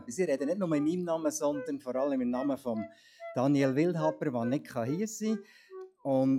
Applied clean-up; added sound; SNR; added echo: classical method log-MMSE.